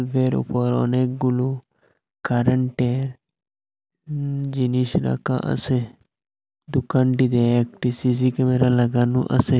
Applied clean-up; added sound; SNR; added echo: none; none; none; none.